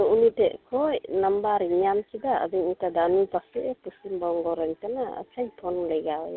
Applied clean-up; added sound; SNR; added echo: none; none; none; none.